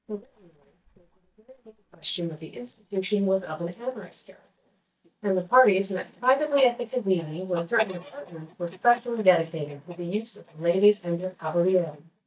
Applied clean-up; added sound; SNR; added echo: neural mask model DeepFilterNet 3.